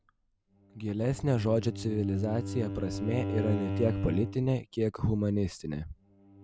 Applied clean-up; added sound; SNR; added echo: none; Bowed string instrument; 6 dB; none.